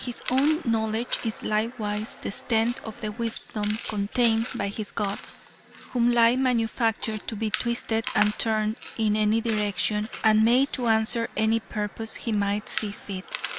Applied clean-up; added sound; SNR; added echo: none; Chewing, mastication; 11 dB; none.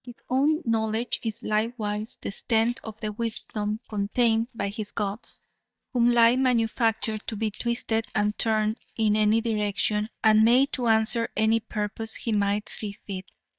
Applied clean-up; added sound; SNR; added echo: neural mask model DeepFilterNet 3.